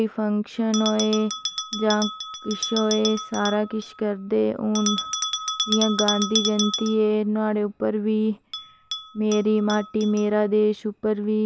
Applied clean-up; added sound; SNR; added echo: none; Bell; 8 dB; none.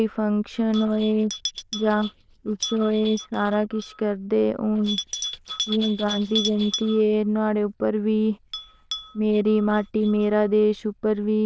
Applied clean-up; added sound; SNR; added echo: neural diffusion model UNIVERSE++.